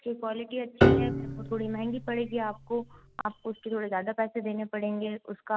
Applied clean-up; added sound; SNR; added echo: none; Piano; -4 dB; none.